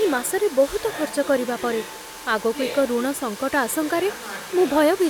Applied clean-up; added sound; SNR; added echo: none; Domestic sounds, home sounds; 12 dB; none.